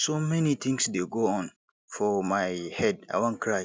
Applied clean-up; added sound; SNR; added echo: none; none; none; none.